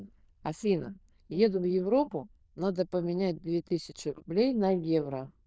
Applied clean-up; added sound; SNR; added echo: neural diffusion model UNIVERSE++.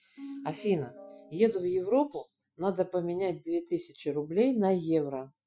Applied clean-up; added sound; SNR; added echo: classical method Wiener filter.